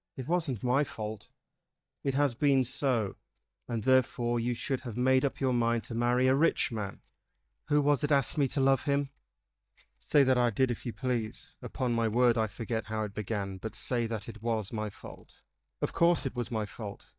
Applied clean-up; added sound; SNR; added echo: neural mask model DeepFilterNet 3.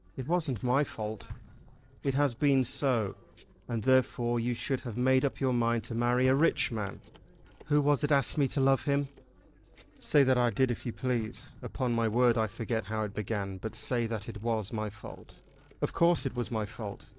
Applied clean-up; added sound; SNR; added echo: neural separator model SepFormer DNS4.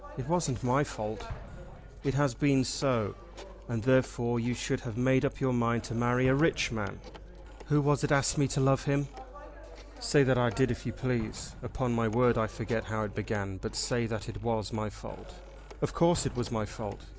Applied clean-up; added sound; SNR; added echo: none; Explosion + Telephone; 18 dB; none.